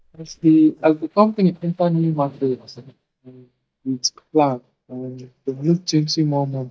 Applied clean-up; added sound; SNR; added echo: neural mask model DeepFilterNet 3.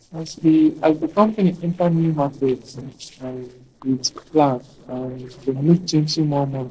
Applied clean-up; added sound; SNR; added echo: neural separator model SepFormer DNS4.